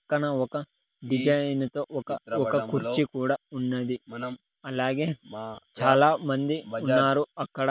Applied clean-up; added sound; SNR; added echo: none; none; none; none.